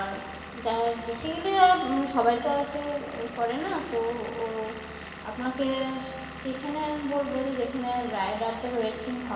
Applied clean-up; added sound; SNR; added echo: none; Engine / Vehicle; 12 dB; reverberation time 1.2 s.